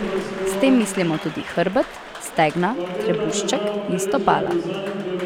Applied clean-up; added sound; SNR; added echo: none; Applause; 3 dB; none.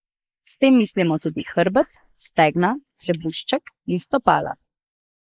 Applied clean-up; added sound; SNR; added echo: neural mask model Resemble Enhance denoiser.